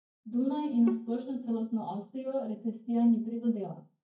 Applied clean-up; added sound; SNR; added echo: neural mask model DeepFilterNet 3.